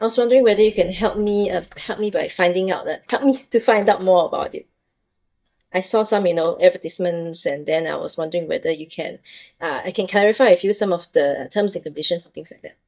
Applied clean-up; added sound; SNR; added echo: neural mask model DeepFilterNet 3.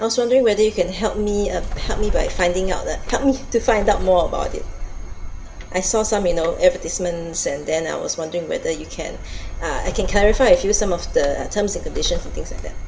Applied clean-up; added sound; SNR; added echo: none; Bird; 5 dB; reverberation time 0.9 s.